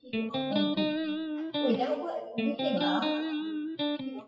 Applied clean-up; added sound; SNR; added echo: classical method WPE with log-MMSE.